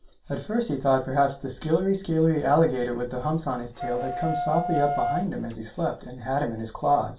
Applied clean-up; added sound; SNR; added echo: none; Wind instrument, woodwind instrument; 4 dB; reverberation time 0.3 s.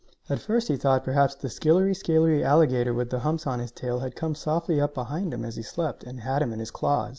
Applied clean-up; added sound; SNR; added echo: none; none; none; none.